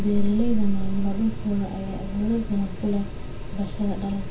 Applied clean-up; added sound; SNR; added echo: none; Mechanical fan; 13 dB; reverberation time 0.2 s.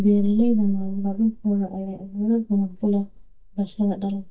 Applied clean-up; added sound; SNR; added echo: neural mask model DeepFilterNet 3.